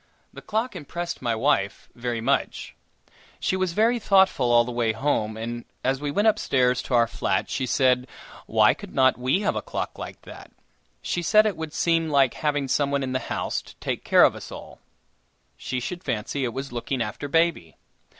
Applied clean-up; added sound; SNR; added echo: none; none; none; none.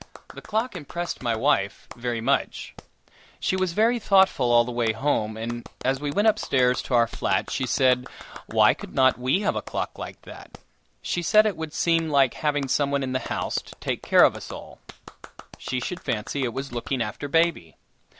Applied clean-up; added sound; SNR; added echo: none; Clapping; 19 dB; none.